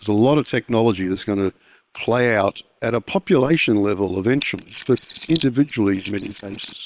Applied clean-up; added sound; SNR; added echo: neural separator model SepFormer WHAM!.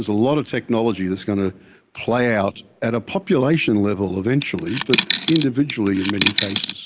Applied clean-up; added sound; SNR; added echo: none; Coin (dropping); 4 dB; none.